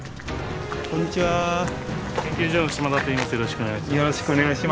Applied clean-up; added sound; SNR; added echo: none; none; none; none.